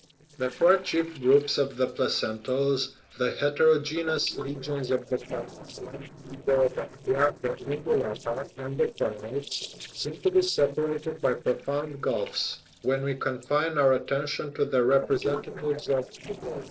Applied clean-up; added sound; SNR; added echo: neural separator model SepFormer DNS4.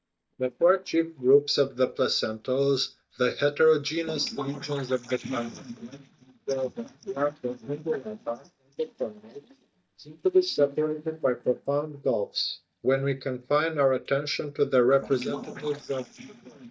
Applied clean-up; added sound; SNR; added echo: neural mask model DeepFilterNet 3.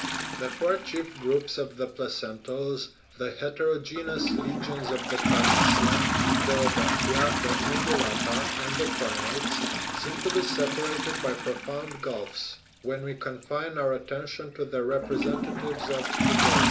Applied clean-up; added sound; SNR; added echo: none; Toilet flush; -2 dB; reverberation time 0.3 s.